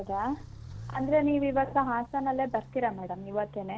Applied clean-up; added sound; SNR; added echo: none; Walk, footsteps; 15 dB; none.